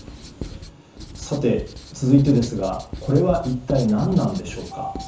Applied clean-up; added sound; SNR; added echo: none; Writing; 14 dB; reverberation time 0.9 s.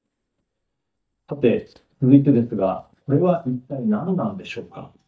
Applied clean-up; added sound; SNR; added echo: neural mask model DeepFilterNet 3.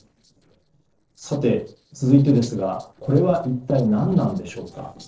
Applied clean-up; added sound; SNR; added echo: neural separator model SepFormer DNS4.